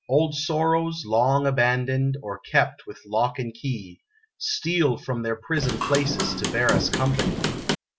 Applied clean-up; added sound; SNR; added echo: none; Hammer / Wood; 2 dB; none.